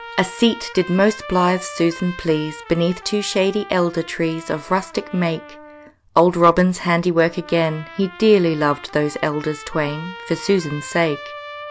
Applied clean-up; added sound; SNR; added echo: none; Trumpet; 17 dB; none.